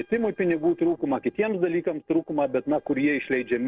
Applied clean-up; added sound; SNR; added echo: neural separator model SepFormer DNS4.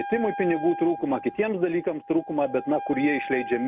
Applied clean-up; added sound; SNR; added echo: none; Wind instrument, woodwind instrument; 11 dB; none.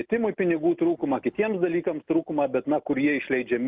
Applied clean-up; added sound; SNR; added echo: none; none; none; none.